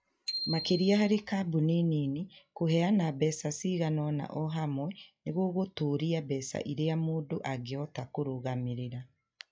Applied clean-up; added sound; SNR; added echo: classical method log-MMSE.